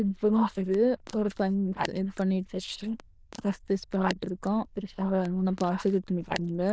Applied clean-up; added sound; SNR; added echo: neural diffusion model UNIVERSE++.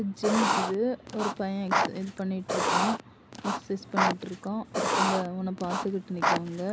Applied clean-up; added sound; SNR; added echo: none; Writing; -1 dB; none.